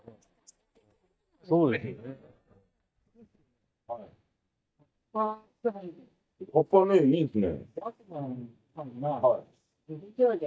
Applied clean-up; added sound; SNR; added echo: neural mask model DeepFilterNet 3.